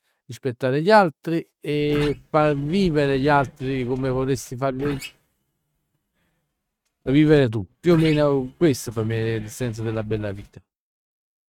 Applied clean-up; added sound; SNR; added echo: neural mask model RNNoise.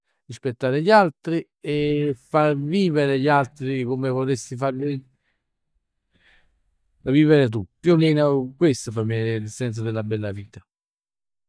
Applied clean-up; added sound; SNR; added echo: neural mask model DeepFilterNet 3.